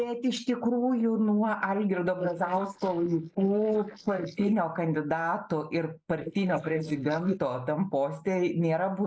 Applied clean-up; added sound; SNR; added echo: neural mask model Resemble Enhance denoiser.